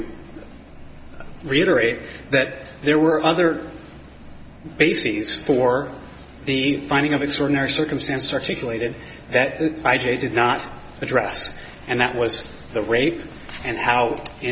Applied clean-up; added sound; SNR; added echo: none; none; none; none.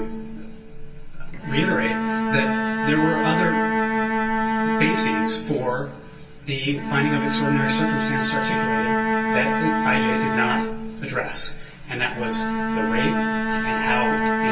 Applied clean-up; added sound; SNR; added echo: none; Bowed string instrument; -2 dB; reverberation time 0.2 s.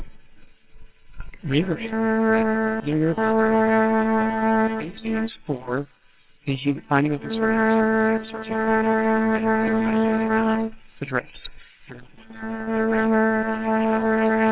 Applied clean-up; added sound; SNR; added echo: neural separator model SepFormer WHAMR!.